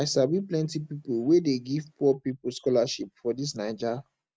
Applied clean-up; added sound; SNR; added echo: none; none; none; none.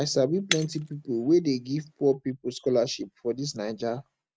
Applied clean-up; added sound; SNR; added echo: none; Shatter; 12 dB; none.